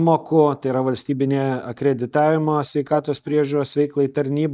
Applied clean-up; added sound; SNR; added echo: neural mask model DeepFilterNet 3.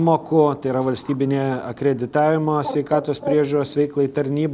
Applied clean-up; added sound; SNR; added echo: none; Bird; 13 dB; none.